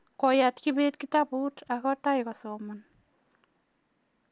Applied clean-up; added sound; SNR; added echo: none; none; none; none.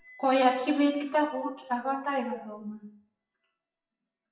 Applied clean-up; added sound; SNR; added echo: classical method WPE with log-MMSE.